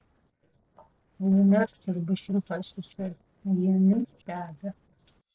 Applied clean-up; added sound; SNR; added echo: neural separator model SepFormer DNS4.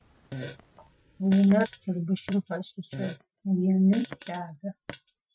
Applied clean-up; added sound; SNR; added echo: classical method Wiener filter.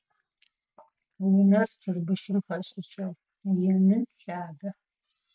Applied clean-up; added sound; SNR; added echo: none; none; none; none.